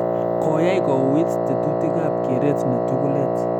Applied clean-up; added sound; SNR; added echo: none; Wind instrument, woodwind instrument; -4 dB; none.